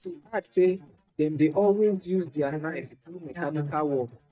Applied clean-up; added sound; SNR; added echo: neural mask model DeepFilterNet 3.